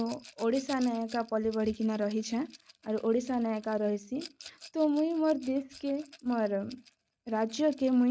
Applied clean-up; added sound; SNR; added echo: neural mask model RNNoise.